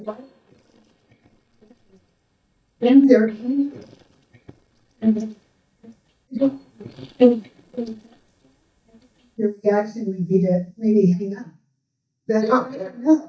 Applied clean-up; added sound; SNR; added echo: neural mask model DeepFilterNet 3.